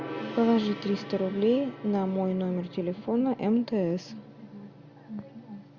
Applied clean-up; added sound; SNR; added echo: none; Gong; 14 dB; none.